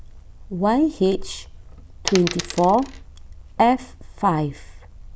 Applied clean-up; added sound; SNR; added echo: none; Coin (dropping); 8 dB; none.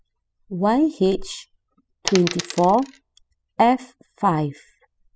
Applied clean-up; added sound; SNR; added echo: classical method spectral subtraction.